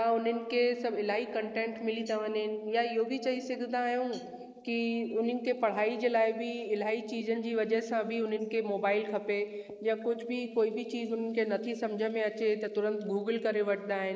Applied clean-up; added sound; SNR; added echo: neural mask model Resemble Enhance denoiser.